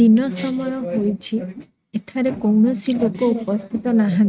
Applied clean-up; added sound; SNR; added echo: neural mask model RNNoise.